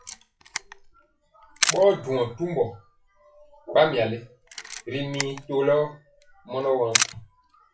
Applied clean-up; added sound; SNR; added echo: classical method WPE with log-MMSE.